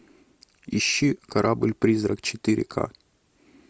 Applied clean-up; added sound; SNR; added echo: none; none; none; none.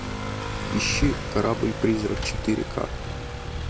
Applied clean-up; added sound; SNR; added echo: none; Motorcycle / Accelerating, revving, vroom; 2 dB; none.